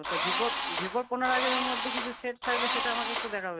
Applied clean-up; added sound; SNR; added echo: none; Engine / Drill; -1 dB; none.